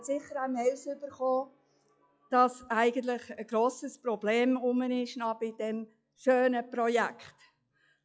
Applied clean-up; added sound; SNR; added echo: classical method log-MMSE.